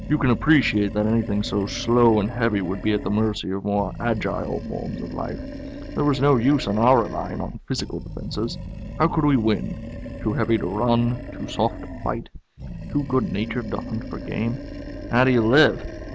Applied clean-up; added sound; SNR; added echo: none; Animal; 10 dB; none.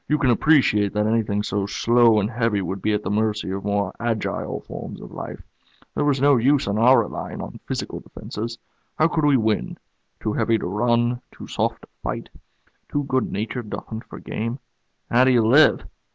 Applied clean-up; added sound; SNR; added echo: none; none; none; none.